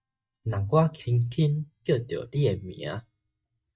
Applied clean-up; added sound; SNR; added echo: neural mask model DeepFilterNet 3.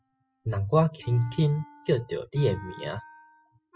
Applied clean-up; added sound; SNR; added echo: classical method spectral subtraction.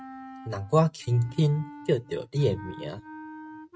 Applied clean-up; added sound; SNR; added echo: neural mask model RNNoise.